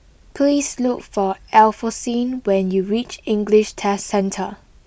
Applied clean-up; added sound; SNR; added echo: none; none; none; none.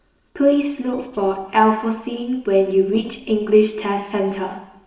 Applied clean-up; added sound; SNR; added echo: neural separator model SepFormer DNS4.